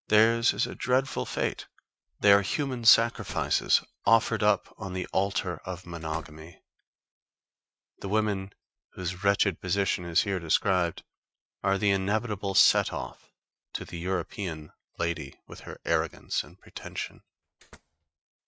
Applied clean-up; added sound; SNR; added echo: neural mask model RNNoise.